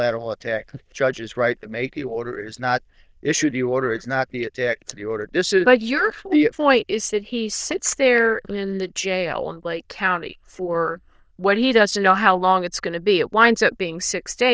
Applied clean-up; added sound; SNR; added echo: neural diffusion model UNIVERSE++.